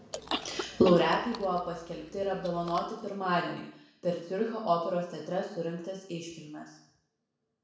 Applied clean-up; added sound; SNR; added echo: none; Chewing, mastication / Cough; 10 dB; reverberation time 0.7 s.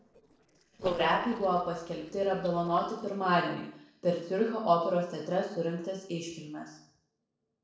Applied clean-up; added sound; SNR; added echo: neural separator model SepFormer DNS4.